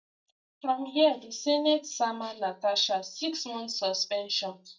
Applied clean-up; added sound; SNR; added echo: neural mask model DeepFilterNet 3.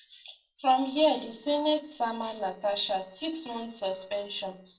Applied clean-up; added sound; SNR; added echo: neural separator model SepFormer DNS4.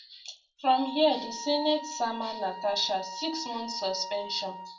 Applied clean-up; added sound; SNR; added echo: none; Wind instrument, woodwind instrument; 11 dB; reverberation time 0.3 s.